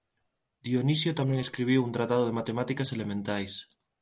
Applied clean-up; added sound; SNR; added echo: neural separator model SepFormer DNS4.